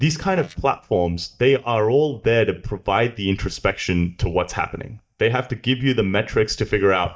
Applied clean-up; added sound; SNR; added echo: neural mask model DeepFilterNet 3.